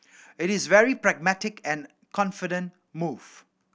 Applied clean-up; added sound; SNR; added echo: none; none; none; none.